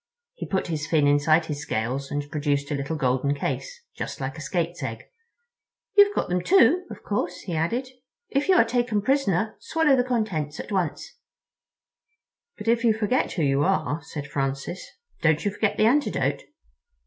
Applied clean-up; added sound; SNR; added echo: none; none; none; none.